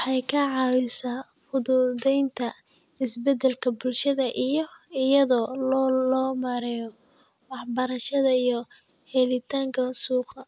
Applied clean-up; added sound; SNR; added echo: none; none; none; none.